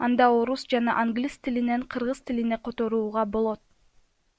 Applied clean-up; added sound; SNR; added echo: none; none; none; none.